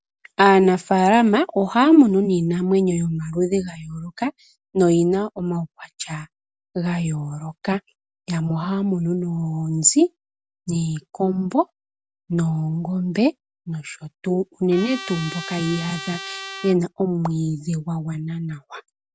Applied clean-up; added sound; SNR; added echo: none; Trumpet; 12 dB; none.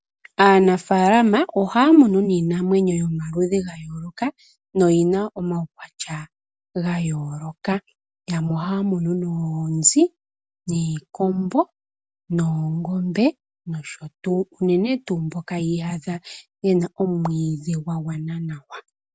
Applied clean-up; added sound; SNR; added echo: none; none; none; none.